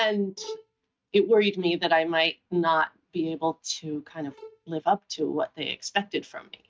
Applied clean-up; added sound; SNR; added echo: neural mask model RNNoise.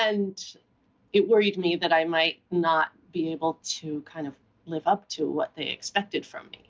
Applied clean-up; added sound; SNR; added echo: none; none; none; none.